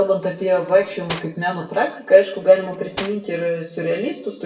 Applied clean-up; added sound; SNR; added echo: none; Cutlery, silverware; 15 dB; reverberation time 0.6 s.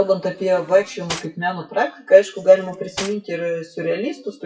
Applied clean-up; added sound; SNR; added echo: classical method WPE with log-MMSE.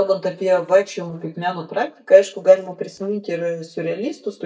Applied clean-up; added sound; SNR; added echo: neural mask model DeepFilterNet 3.